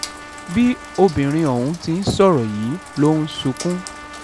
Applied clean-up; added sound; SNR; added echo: none; Rain + Trumpet; 15 dB; none.